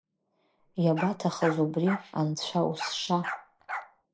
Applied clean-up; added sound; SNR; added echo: neural mask model Resemble Enhance denoiser.